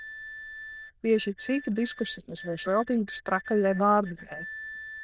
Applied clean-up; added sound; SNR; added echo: neural diffusion model UNIVERSE++.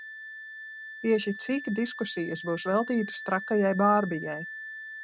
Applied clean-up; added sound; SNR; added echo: none; Wind instrument, woodwind instrument; 11 dB; none.